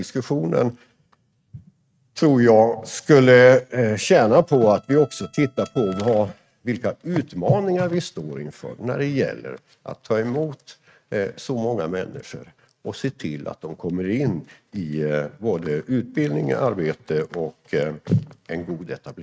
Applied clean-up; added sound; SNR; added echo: neural mask model RNNoise.